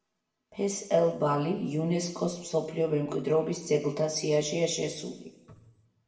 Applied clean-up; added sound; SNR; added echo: none; none; none; reverberation time 0.8 s.